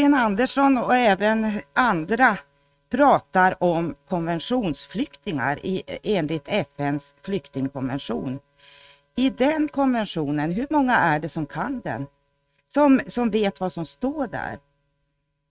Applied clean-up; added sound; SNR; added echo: neural mask model RNNoise.